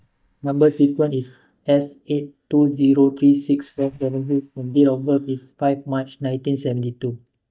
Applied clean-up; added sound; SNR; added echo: neural mask model DeepFilterNet 3.